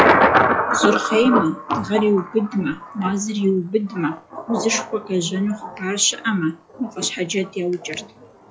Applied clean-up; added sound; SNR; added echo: classical method log-MMSE.